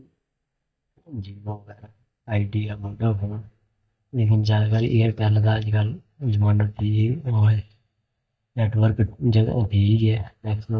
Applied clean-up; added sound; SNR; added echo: neural mask model DeepFilterNet 3.